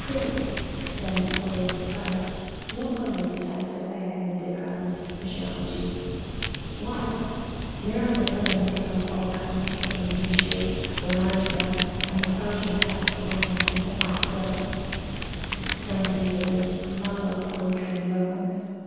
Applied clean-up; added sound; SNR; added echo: none; Fire; 3 dB; reverberation time 2.2 s.